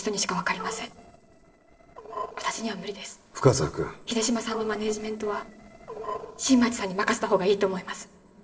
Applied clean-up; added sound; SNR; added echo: neural separator model SepFormer DNS4.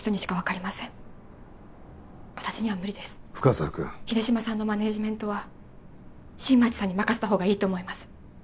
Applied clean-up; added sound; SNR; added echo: none; none; none; none.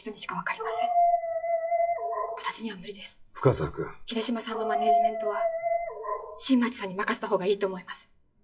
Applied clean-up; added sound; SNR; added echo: classical method WPE with log-MMSE.